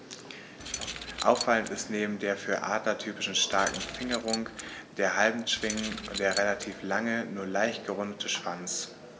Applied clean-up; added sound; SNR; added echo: none; Keys jangling; 8 dB; none.